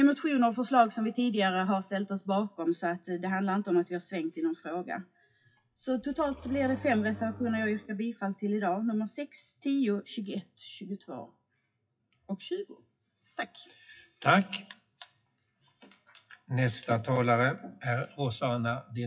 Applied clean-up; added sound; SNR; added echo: classical method WPE with log-MMSE.